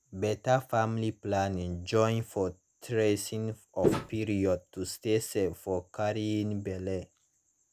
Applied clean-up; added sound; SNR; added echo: none; Walk, footsteps; -2 dB; none.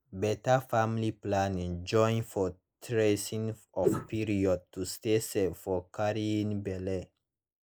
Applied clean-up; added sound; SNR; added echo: neural mask model Resemble Enhance denoiser.